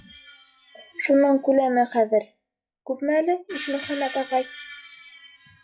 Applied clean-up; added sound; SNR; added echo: classical method log-MMSE.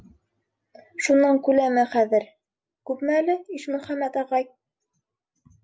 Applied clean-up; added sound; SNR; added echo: none; none; none; none.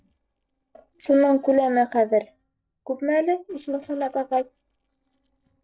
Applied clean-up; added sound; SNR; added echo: neural separator model SepFormer DNS4.